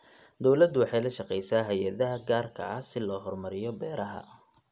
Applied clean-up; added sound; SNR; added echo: none; none; none; none.